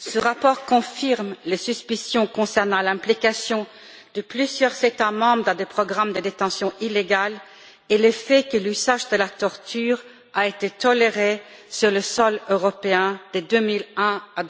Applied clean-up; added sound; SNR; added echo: none; none; none; none.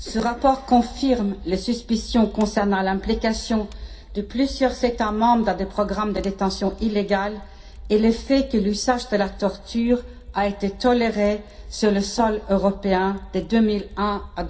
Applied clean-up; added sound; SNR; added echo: none; Fire; 16 dB; reverberation time 0.3 s.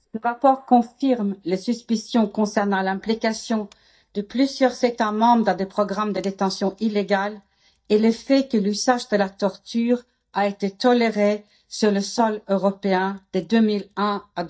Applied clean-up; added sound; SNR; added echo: neural mask model DeepFilterNet 3.